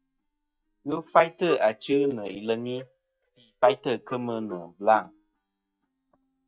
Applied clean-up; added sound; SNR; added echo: neural mask model DeepFilterNet 3.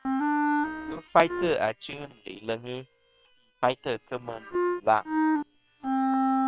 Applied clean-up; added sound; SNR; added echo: neural separator model SepFormer WHAM!.